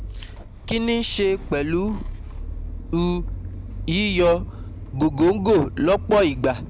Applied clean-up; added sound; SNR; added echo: none; Engine starting / Motor vehicle (road); 10 dB; none.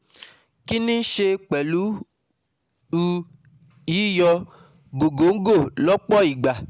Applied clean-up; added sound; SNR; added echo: none; none; none; none.